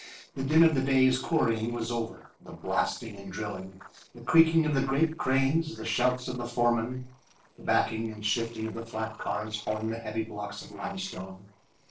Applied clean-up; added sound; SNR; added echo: neural separator model SepFormer DNS4.